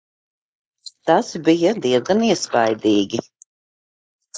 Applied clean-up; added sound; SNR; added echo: neural mask model Resemble Enhance denoiser.